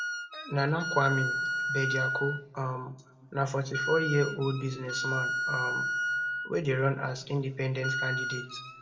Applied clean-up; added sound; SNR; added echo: none; Wind instrument, woodwind instrument; 2 dB; reverberation time 1.1 s.